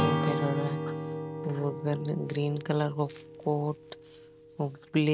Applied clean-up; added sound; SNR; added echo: none; Acoustic guitar / Strum; 3 dB; none.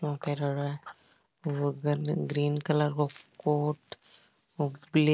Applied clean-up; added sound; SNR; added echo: none; none; none; none.